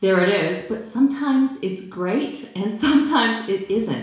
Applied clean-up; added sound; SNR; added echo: none; none; none; reverberation time 0.7 s.